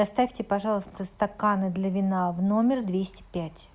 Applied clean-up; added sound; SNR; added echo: none; none; none; none.